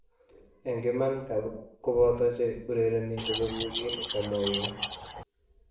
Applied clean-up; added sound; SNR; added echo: none; Keys jangling; -4 dB; reverberation time 0.7 s.